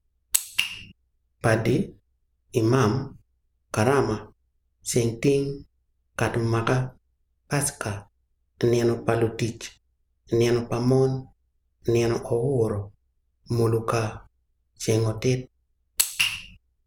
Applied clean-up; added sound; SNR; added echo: none; none; none; none.